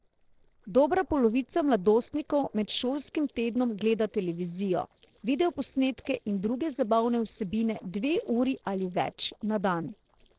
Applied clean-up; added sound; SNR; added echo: neural separator model SepFormer DNS4.